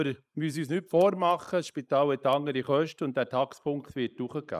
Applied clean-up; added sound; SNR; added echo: neural mask model Resemble Enhance denoiser.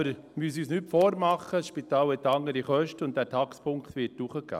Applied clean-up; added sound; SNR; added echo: none; none; none; none.